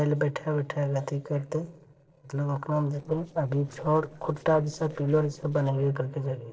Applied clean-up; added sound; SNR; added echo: neural separator model SepFormer DNS4.